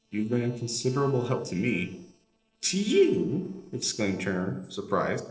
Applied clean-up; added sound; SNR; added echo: neural separator model SepFormer DNS4.